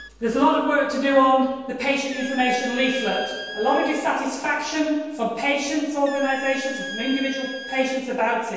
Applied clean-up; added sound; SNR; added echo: none; Squeak; 14 dB; reverberation time 1.2 s.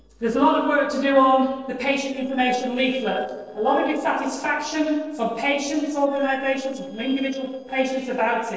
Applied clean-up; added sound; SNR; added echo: neural separator model SepFormer DNS4.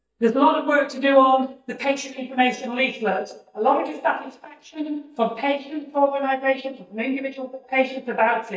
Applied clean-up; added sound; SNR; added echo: neural mask model DeepFilterNet 3.